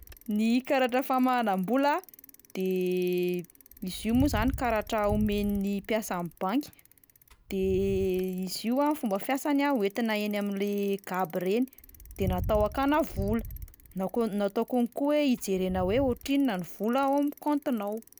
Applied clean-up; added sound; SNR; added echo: none; Bicycle; 13 dB; none.